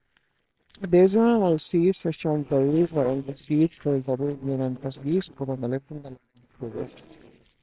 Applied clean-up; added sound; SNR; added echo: neural separator model SepFormer WHAMR!.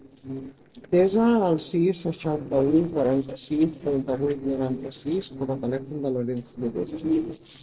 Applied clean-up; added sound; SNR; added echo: neural separator model SepFormer DNS4.